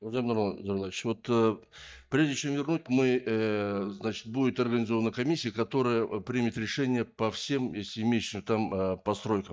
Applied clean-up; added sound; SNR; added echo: neural mask model DeepFilterNet 3.